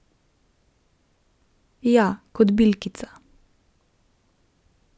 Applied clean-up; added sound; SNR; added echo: none; none; none; none.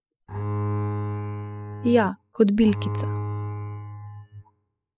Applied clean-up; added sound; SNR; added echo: classical method spectral subtraction.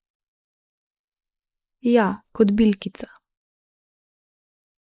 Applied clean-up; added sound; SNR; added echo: neural mask model Resemble Enhance denoiser.